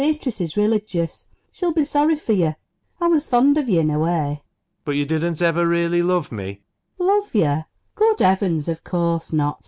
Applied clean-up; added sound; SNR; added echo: none; none; none; none.